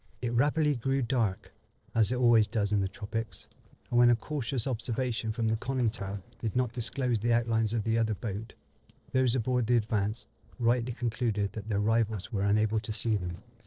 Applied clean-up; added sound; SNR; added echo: neural separator model SepFormer DNS4.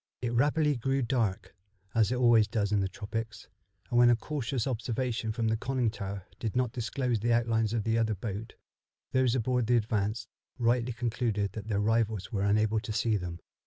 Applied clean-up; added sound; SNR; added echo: none; none; none; none.